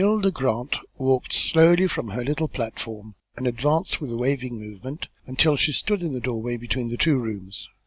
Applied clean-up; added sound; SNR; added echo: none; none; none; none.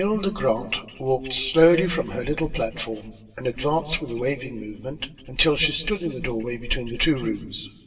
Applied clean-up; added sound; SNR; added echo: none; none; none; reverberation time 1.3 s.